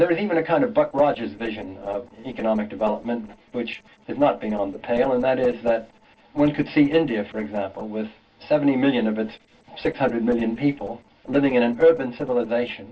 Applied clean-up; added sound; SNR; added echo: neural separator model SepFormer DNS4.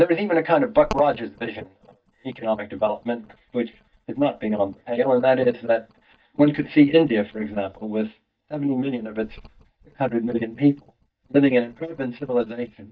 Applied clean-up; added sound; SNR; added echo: neural mask model DeepFilterNet 3.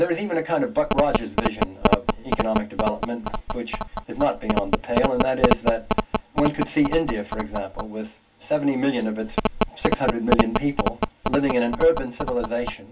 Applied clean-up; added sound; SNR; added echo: none; Telephone; 0 dB; reverberation time 0.2 s.